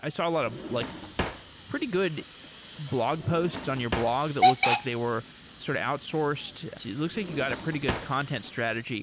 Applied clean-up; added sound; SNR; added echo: none; Hiss / Alarm / Train + Drawer open or close; 3 dB; none.